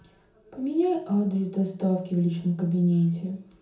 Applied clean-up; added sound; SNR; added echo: none; none; none; reverberation time 0.7 s.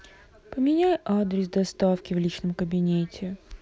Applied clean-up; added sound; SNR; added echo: none; none; none; none.